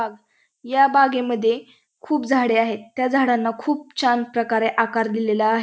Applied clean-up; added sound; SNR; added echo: none; none; none; none.